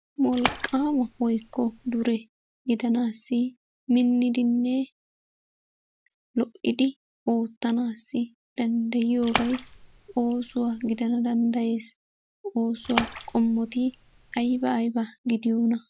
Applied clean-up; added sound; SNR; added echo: none; Splash, splatter; 7 dB; none.